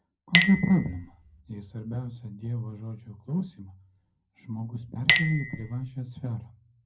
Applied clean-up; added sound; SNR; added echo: none; Chink, clink; 2 dB; reverberation time 0.2 s.